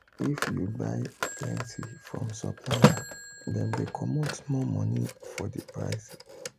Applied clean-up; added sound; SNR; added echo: none; Telephone; 0 dB; none.